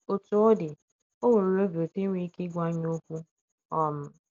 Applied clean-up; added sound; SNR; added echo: none; none; none; none.